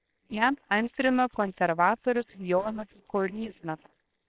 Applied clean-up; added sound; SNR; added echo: neural separator model SepFormer WHAMR!.